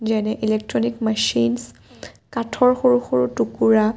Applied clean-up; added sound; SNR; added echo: none; none; none; none.